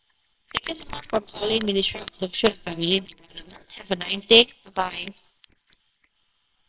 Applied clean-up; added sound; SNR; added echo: neural separator model SepFormer WHAMR!.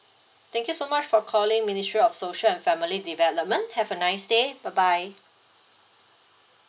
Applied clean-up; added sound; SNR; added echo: none; none; none; none.